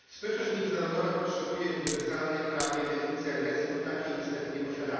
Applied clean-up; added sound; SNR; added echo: none; Coin (dropping); 7 dB; reverberation time 2.1 s.